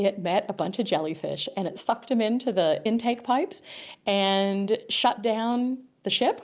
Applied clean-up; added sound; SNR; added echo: none; none; none; none.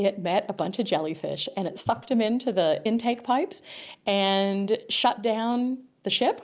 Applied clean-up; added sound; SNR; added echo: none; Breathing; 15 dB; none.